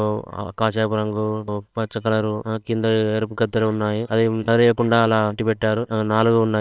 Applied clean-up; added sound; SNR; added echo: neural separator model SepFormer WHAMR!.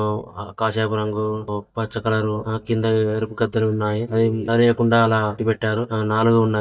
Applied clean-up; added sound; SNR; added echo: neural mask model DeepFilterNet 3.